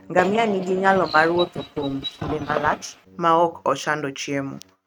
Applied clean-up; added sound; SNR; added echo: neural mask model RNNoise.